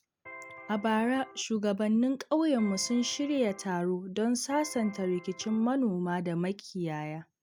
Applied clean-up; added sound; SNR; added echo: none; Electric guitar; 18 dB; none.